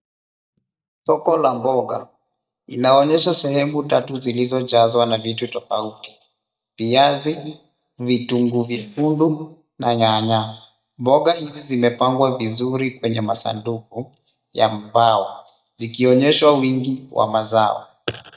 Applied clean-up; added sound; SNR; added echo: neural mask model DeepFilterNet 3.